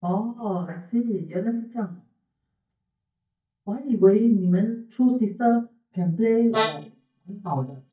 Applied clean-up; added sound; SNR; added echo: neural mask model DeepFilterNet 3.